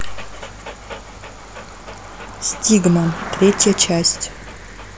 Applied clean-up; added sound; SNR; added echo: none; Cricket + Dog; 13 dB; none.